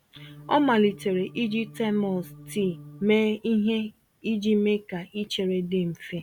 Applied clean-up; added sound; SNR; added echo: none; Organ; 19 dB; none.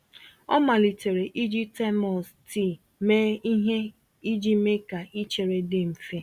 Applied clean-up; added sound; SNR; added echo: none; none; none; none.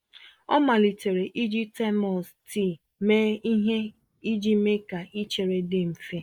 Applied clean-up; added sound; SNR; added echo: neural mask model Resemble Enhance denoiser.